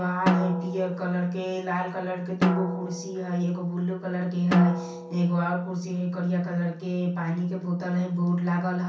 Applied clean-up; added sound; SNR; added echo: none; Drum; 4 dB; reverberation time 0.6 s.